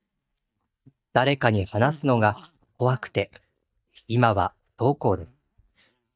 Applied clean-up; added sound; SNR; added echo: neural mask model DeepFilterNet 3.